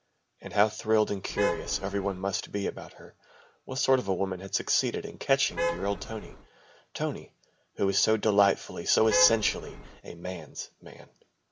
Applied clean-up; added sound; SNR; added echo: none; Traffic noise, roadway noise / Vehicle horn, car horn, honking; 4 dB; none.